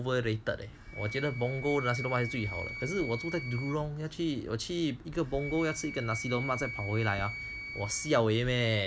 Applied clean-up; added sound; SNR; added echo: none; Wind instrument, woodwind instrument; 11 dB; none.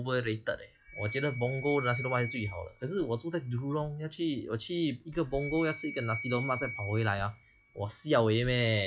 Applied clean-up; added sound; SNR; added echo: classical method log-MMSE.